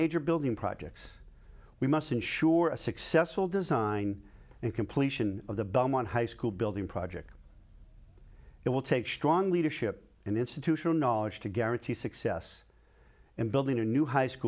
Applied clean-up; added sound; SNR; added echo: none; none; none; none.